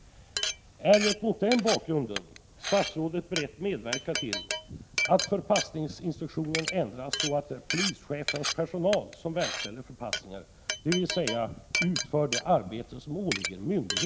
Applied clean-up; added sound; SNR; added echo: none; Glass; 5 dB; none.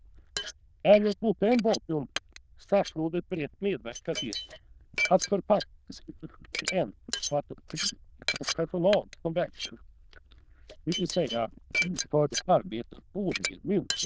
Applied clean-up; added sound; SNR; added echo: neural diffusion model UNIVERSE++.